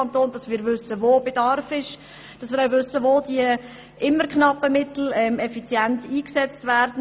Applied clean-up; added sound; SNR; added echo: none; none; none; none.